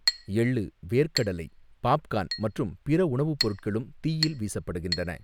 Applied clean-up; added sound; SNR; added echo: none; Chink, clink; 8 dB; none.